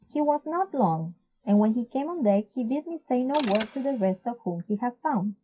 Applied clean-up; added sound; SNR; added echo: classical method WPE with log-MMSE.